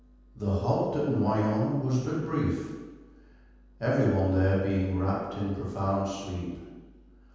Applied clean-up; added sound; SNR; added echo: none; none; none; reverberation time 1.2 s.